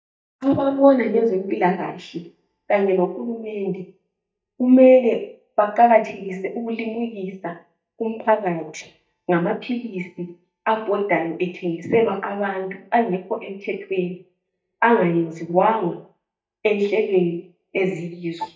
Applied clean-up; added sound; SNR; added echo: neural mask model DeepFilterNet 3.